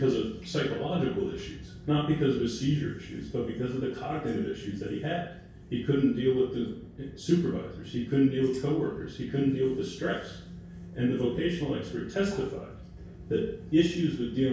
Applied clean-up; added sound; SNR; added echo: none; none; none; reverberation time 0.6 s.